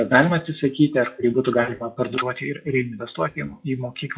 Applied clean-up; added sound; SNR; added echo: classical method log-MMSE.